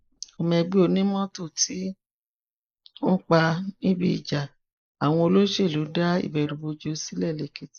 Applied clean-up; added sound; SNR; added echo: neural mask model Resemble Enhance denoiser.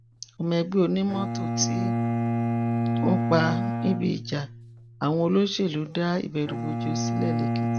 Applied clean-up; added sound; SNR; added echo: none; Bowed string instrument; 1 dB; none.